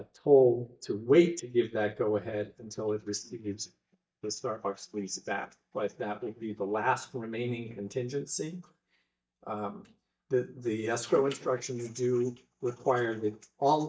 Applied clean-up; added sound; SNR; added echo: neural mask model DeepFilterNet 3.